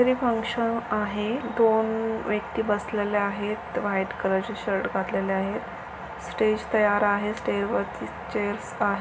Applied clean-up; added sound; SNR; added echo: none; none; none; reverberation time 2.4 s.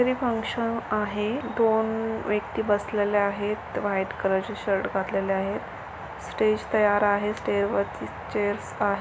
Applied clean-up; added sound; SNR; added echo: none; none; none; none.